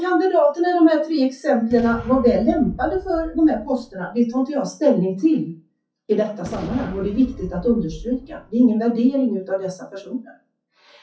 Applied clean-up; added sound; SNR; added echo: classical method WPE with log-MMSE.